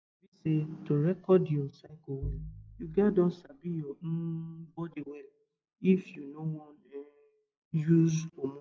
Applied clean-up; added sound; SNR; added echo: classical method log-MMSE.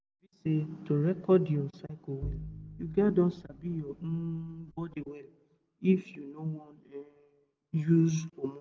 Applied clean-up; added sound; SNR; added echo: none; Bowed string instrument; 13 dB; none.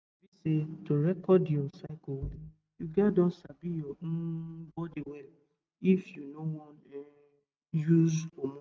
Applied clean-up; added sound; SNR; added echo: neural mask model RNNoise.